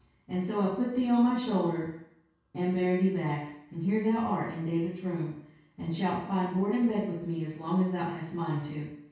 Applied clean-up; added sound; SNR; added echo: none; none; none; reverberation time 0.6 s.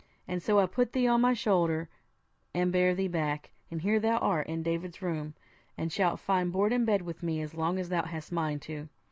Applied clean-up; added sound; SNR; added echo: none; none; none; none.